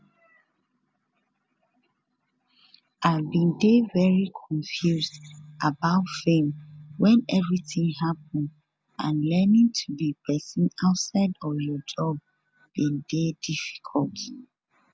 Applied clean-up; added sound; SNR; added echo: none; none; none; none.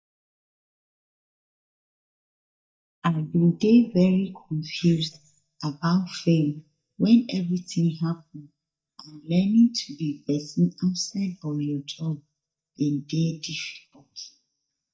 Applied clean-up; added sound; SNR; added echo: neural mask model DeepFilterNet 3.